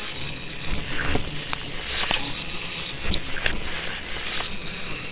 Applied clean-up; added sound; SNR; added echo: neural separator model SepFormer WHAMR!.